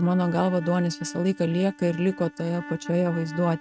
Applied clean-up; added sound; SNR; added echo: neural mask model RNNoise.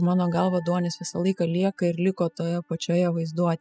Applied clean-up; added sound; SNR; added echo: classical method spectral subtraction.